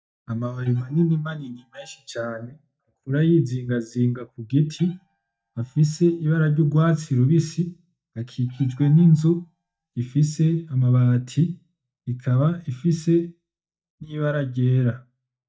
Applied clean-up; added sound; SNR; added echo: neural mask model DeepFilterNet 3.